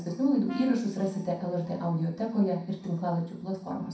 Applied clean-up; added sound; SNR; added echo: none; Brass instrument; 18 dB; reverberation time 0.6 s.